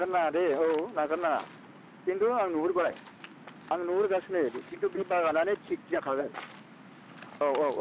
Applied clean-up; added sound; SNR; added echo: none; Waves, surf; 19 dB; none.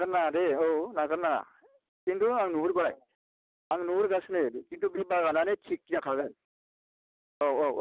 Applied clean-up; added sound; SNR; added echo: none; none; none; none.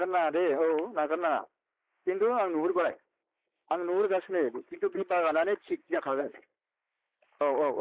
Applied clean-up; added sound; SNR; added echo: neural mask model Resemble Enhance denoiser.